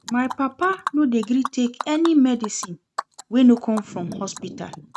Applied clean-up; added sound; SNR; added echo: neural mask model RNNoise.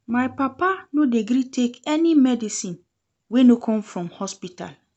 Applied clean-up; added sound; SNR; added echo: none; none; none; none.